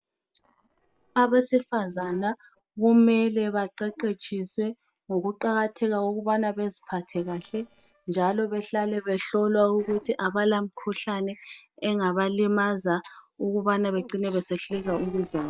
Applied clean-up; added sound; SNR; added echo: neural separator model SepFormer DNS4.